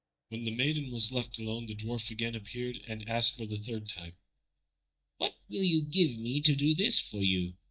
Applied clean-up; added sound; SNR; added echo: neural mask model DeepFilterNet 3.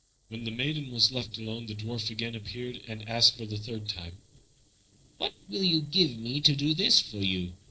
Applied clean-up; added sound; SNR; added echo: neural separator model SepFormer DNS4.